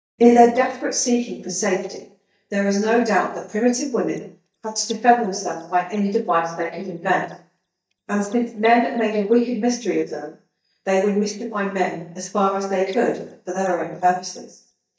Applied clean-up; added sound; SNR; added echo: neural mask model DeepFilterNet 3.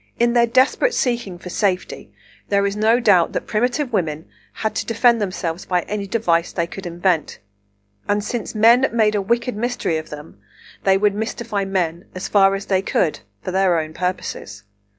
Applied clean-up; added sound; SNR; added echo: none; none; none; none.